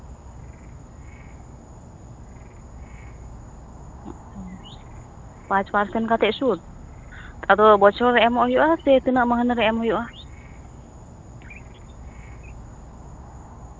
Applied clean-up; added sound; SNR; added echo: none; Insect / Frog; 17 dB; none.